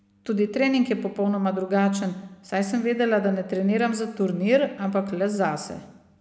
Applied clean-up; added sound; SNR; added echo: none; none; none; none.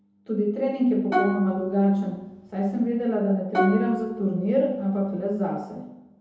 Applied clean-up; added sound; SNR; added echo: none; Plucked string instrument; 7 dB; reverberation time 0.8 s.